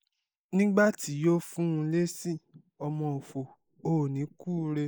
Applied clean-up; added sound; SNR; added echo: neural mask model Resemble Enhance denoiser.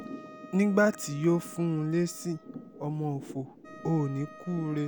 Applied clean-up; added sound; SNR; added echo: none; Thunder / Rain + Wind instrument, woodwind instrument; 16 dB; none.